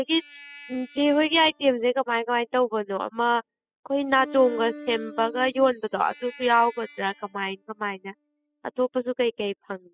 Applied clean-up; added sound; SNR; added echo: classical method spectral subtraction.